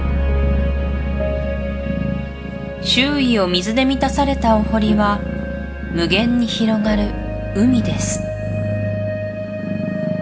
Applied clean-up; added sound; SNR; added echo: none; Purr; 8 dB; reverberation time 0.4 s.